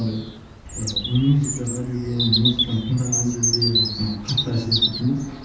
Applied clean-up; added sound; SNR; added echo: none; Bird vocalization, bird call, bird song; 2 dB; reverberation time 0.9 s.